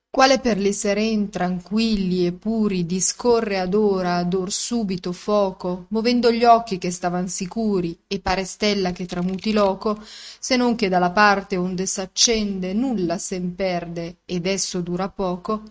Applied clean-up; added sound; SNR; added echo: neural mask model RNNoise.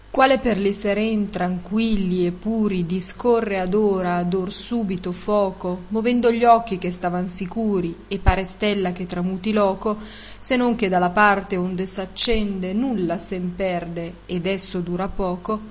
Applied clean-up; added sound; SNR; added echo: none; none; none; none.